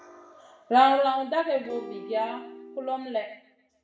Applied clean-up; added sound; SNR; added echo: none; Acoustic guitar / Strum; 14 dB; reverberation time 0.7 s.